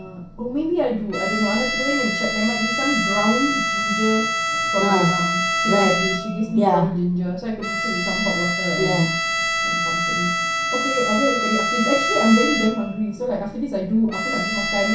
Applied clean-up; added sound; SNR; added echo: none; Bowed string instrument; 1 dB; reverberation time 0.5 s.